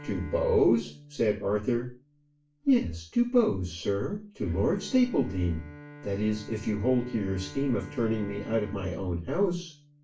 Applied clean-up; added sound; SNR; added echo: none; Bowed string instrument; 19 dB; reverberation time 0.3 s.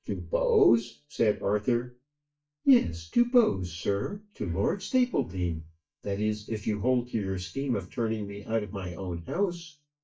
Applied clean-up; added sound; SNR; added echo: neural mask model DeepFilterNet 3.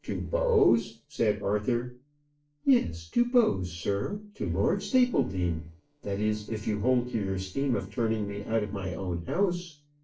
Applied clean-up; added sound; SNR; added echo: neural separator model SepFormer DNS4.